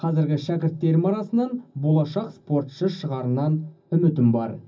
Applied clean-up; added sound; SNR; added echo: none; none; none; reverberation time 0.4 s.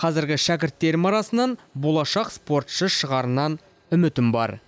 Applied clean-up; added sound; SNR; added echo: none; none; none; none.